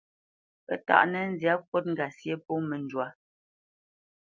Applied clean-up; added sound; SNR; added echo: none; none; none; none.